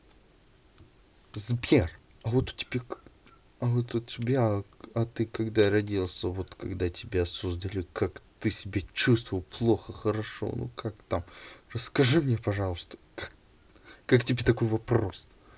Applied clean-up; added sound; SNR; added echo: none; none; none; none.